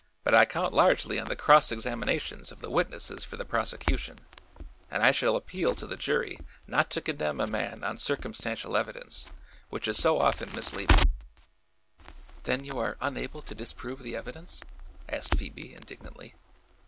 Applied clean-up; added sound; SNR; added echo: none; Crackle; 5 dB; none.